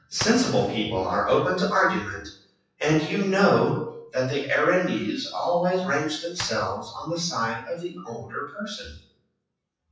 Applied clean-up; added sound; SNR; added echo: classical method WPE with log-MMSE.